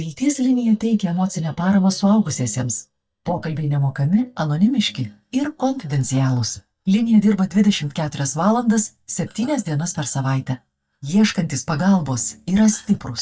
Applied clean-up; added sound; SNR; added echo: neural mask model DeepFilterNet 3.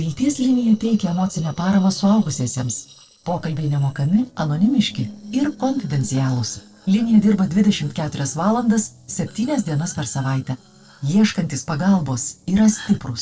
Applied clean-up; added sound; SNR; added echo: neural separator model SepFormer DNS4.